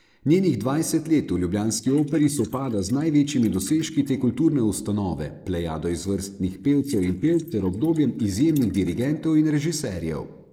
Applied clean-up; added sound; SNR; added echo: neural mask model Resemble Enhance denoiser.